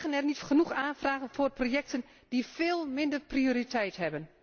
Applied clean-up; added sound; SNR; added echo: none; none; none; none.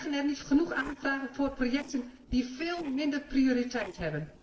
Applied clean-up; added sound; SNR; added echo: neural separator model SepFormer DNS4.